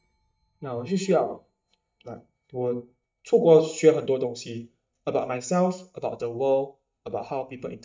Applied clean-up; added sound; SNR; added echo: neural mask model DeepFilterNet 3.